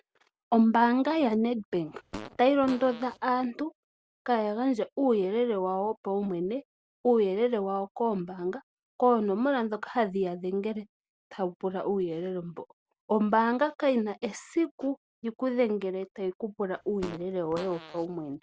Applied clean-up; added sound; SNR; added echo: none; Fart; 16 dB; none.